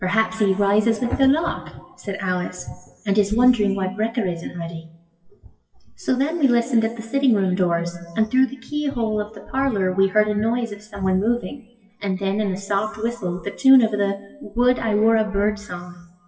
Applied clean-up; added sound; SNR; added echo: classical method WPE with log-MMSE.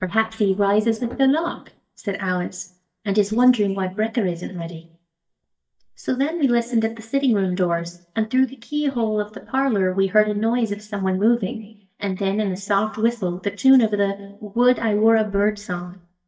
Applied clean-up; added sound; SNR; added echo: neural mask model DeepFilterNet 3.